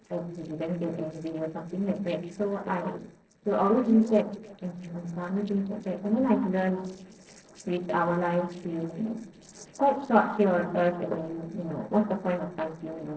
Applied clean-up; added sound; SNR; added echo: neural separator model SepFormer DNS4.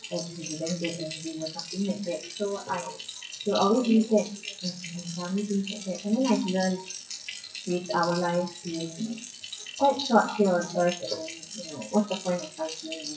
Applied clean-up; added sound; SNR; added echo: classical method WPE with log-MMSE.